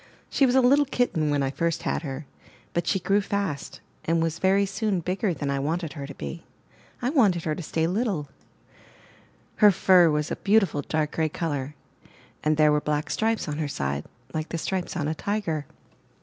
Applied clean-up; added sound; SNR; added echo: none; none; none; none.